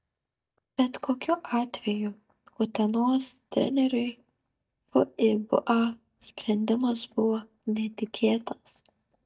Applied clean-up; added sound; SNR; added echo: neural mask model DeepFilterNet 3.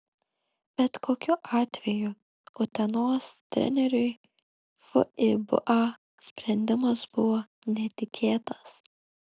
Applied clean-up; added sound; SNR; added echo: none; none; none; none.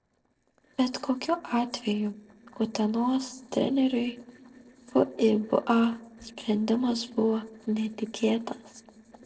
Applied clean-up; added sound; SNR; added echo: neural separator model SepFormer DNS4.